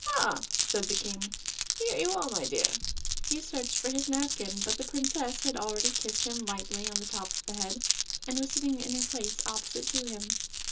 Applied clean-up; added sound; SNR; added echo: none; Glass; -1 dB; reverberation time 0.2 s.